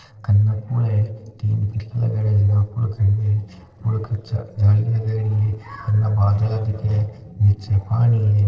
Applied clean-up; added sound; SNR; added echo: neural separator model SepFormer DNS4.